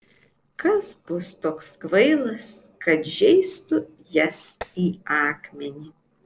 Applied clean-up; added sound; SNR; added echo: neural separator model SepFormer DNS4.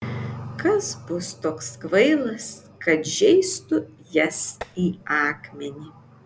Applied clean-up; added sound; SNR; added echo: none; Tap; 18 dB; none.